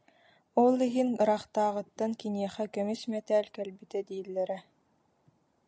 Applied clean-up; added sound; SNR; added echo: none; none; none; none.